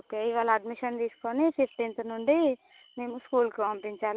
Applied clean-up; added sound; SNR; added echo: none; none; none; none.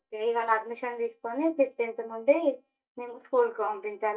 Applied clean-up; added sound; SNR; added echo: neural mask model DeepFilterNet 3.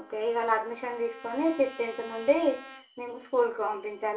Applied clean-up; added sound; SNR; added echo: none; Trumpet; 20 dB; reverberation time 0.4 s.